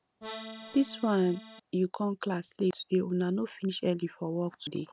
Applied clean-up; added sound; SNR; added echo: none; Accordion; 14 dB; none.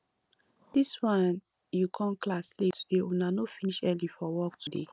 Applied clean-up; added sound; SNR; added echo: none; none; none; none.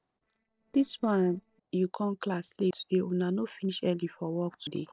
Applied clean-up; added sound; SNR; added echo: neural separator model SepFormer DNS4.